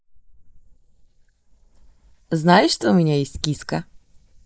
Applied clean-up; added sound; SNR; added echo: neural mask model Resemble Enhance denoiser.